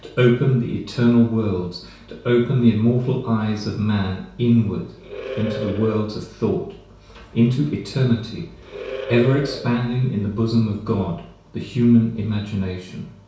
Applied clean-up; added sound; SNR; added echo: none; Animal; 10 dB; reverberation time 0.6 s.